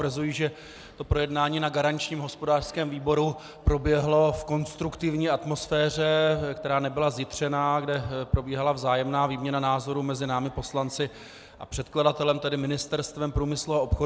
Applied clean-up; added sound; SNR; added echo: none; none; none; none.